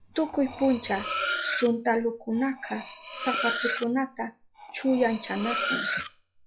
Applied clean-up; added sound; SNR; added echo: classical method log-MMSE.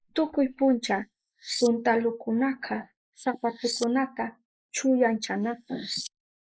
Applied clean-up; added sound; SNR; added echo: neural mask model Resemble Enhance denoiser.